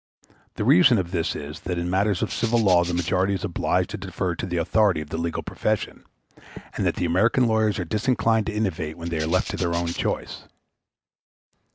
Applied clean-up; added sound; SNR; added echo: none; Rattle (instrument); 13 dB; none.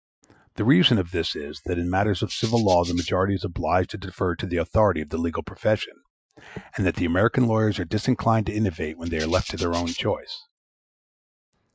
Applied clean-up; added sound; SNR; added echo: classical method Wiener filter.